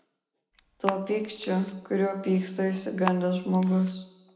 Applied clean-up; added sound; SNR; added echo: none; Camera; 11 dB; reverberation time 0.7 s.